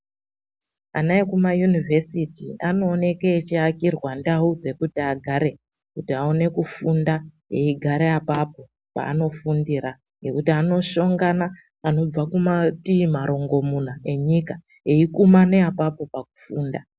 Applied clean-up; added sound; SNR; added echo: none; none; none; none.